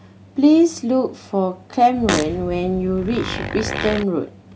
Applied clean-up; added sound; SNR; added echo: none; Fart; 7 dB; none.